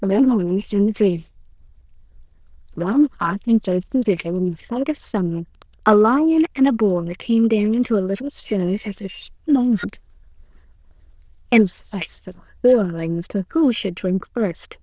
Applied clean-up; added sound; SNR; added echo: neural diffusion model UNIVERSE++.